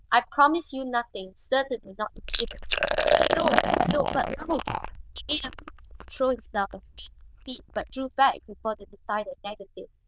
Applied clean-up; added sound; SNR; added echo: neural diffusion model UNIVERSE++.